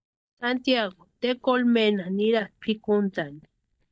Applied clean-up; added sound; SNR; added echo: neural mask model DeepFilterNet 3.